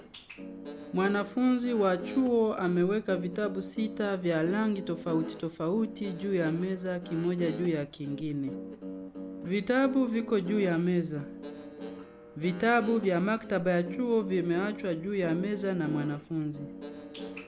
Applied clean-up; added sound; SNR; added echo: none; Guitar; 12 dB; none.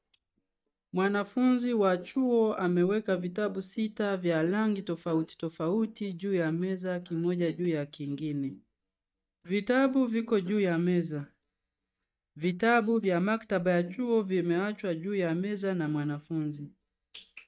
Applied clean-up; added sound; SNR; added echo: neural mask model DeepFilterNet 3.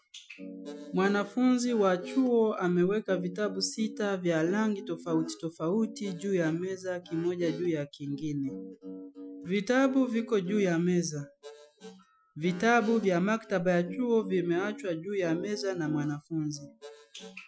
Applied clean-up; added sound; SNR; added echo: classical method Wiener filter.